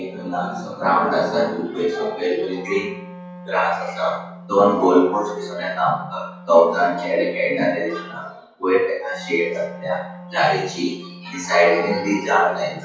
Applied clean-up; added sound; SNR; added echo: none; Wind instrument, woodwind instrument; 18 dB; reverberation time 0.5 s.